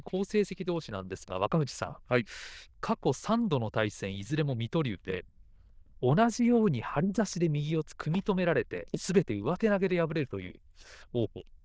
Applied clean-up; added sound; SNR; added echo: neural diffusion model UNIVERSE++.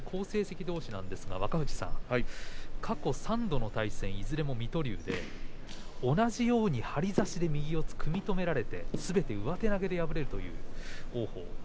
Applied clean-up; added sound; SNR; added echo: none; Buzz; -1 dB; none.